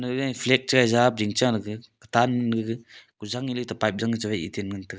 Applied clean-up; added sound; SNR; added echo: none; none; none; none.